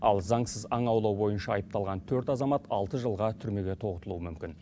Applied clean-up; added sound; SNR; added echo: none; Growling; 19 dB; none.